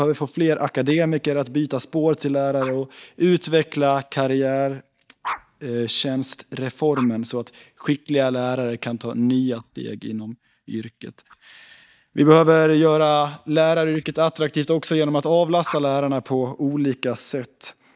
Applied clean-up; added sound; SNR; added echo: neural mask model DeepFilterNet 3.